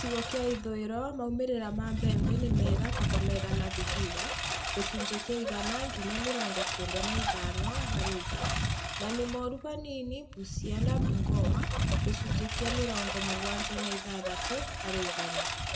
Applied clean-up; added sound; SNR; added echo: none; Engine; -4 dB; reverberation time 0.5 s.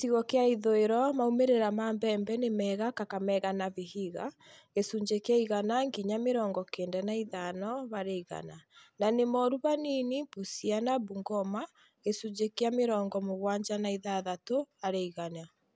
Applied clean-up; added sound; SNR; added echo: none; none; none; none.